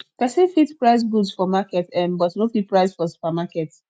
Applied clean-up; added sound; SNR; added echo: none; none; none; none.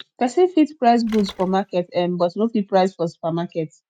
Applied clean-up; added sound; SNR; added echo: neural mask model RNNoise.